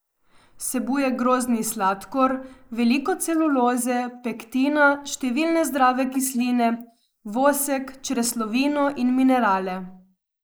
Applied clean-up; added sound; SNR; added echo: neural mask model Resemble Enhance denoiser.